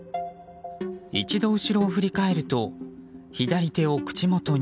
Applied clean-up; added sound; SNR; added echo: none; none; none; none.